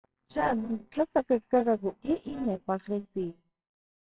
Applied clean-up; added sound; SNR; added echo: neural separator model SepFormer WHAMR!.